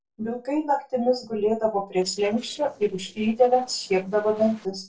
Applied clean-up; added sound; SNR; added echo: neural separator model SepFormer DNS4.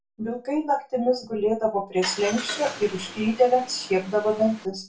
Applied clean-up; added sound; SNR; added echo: none; Car; 13 dB; reverberation time 0.3 s.